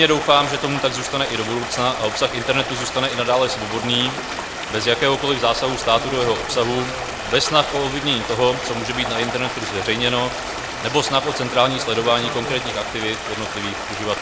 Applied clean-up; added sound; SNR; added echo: none; Stream; 6 dB; none.